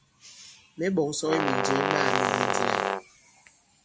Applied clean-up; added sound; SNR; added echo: none; Brass instrument; -5 dB; none.